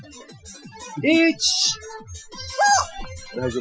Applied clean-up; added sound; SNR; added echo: classical method Wiener filter.